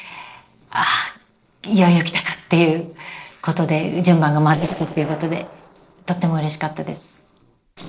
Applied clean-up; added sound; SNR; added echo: neural separator model SepFormer DNS4.